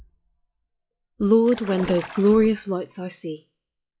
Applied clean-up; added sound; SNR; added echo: classical method log-MMSE.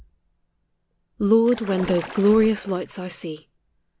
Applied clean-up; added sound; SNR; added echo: none; Splash, splatter; 15 dB; none.